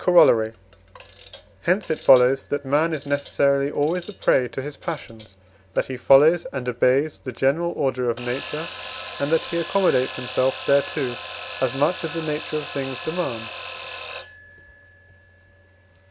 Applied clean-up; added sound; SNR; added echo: none; Alarm / Clock; 2 dB; none.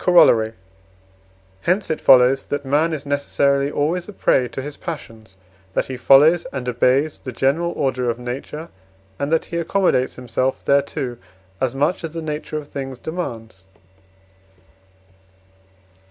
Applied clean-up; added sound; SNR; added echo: none; none; none; none.